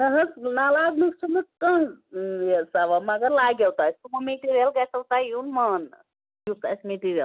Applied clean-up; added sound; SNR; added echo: none; none; none; none.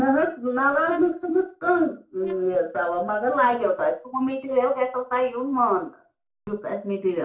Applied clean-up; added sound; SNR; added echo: neural separator model SepFormer DNS4.